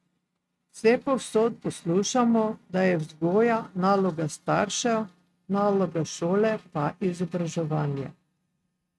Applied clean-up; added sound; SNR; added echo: neural mask model RNNoise.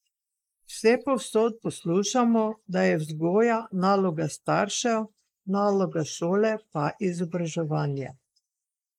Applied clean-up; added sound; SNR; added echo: neural mask model Resemble Enhance denoiser.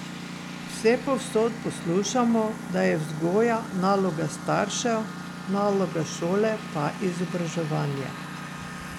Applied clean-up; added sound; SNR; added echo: none; Engine; 9 dB; none.